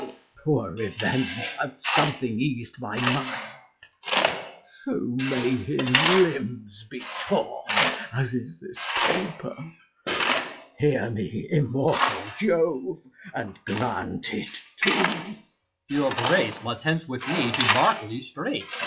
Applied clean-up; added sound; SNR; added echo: classical method log-MMSE.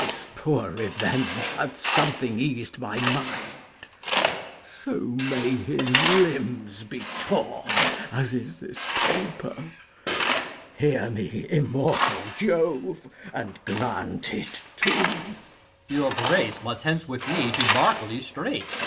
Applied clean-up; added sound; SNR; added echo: none; Tools; 2 dB; none.